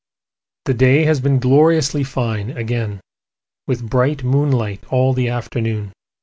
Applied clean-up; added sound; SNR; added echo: none; none; none; none.